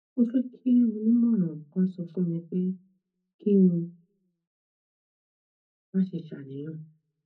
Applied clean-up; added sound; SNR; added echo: none; none; none; reverberation time 0.4 s.